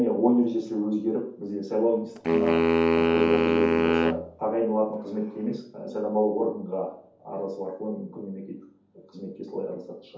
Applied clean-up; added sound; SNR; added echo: none; Wind instrument, woodwind instrument; -4 dB; reverberation time 0.6 s.